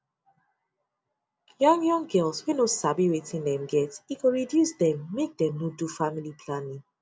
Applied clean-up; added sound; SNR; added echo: none; none; none; none.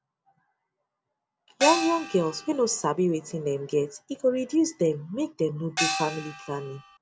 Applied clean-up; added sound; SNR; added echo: none; Gong; 4 dB; none.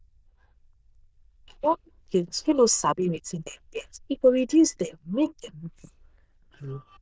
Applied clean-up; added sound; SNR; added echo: neural diffusion model UNIVERSE++.